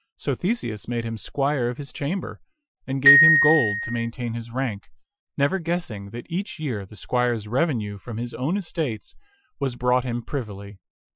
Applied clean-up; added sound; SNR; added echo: classical method Wiener filter.